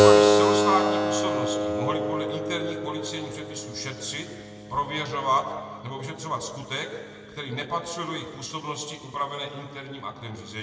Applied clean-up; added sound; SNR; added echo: none; Keyboard (musical); -4 dB; reverberation time 1.9 s.